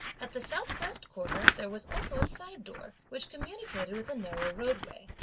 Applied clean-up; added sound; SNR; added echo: none; Scissors; -3 dB; none.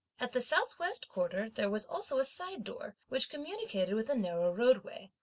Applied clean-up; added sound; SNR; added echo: none; none; none; none.